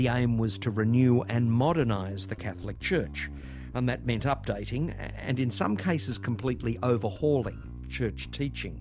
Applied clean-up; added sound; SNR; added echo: none; Bass guitar; 11 dB; none.